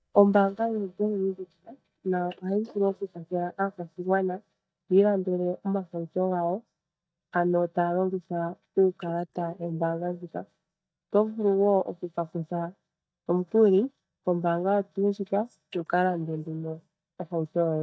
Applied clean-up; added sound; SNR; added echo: neural mask model DeepFilterNet 3.